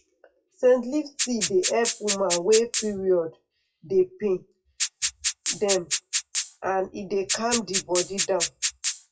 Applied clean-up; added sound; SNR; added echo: classical method WPE with log-MMSE.